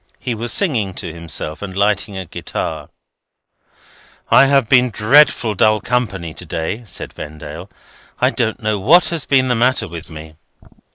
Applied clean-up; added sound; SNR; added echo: neural mask model Resemble Enhance denoiser.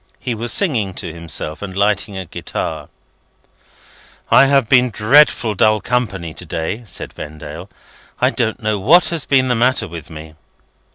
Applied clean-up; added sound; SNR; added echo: none; none; none; none.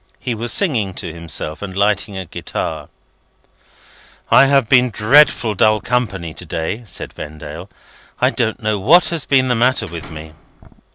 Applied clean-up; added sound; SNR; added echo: none; Slam; 18 dB; none.